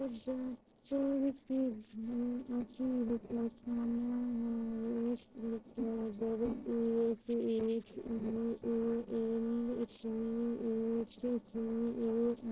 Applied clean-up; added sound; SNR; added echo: neural separator model SepFormer DNS4.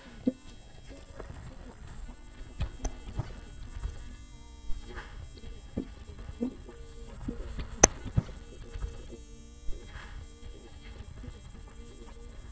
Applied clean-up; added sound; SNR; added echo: neural mask model DeepFilterNet 3.